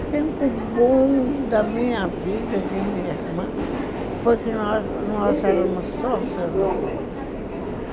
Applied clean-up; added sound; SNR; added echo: none; Subway, metro, underground; 2 dB; none.